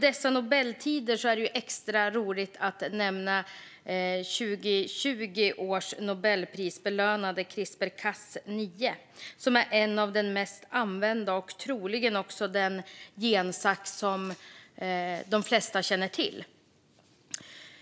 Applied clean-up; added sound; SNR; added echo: none; none; none; none.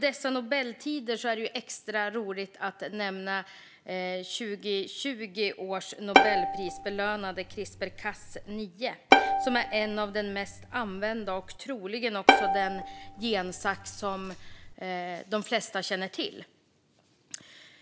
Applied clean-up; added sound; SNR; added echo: none; Bowed string instrument; -4 dB; none.